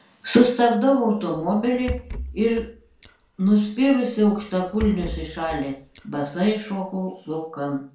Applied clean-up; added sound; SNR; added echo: none; Rattle / Breathing; 14 dB; reverberation time 0.3 s.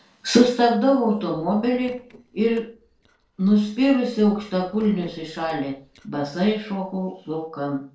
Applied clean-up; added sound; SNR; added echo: neural separator model SepFormer DNS4.